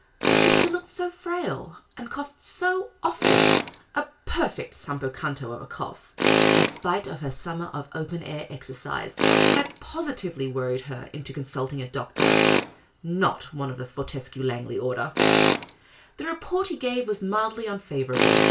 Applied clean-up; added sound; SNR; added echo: none; Tools; -5 dB; reverberation time 0.2 s.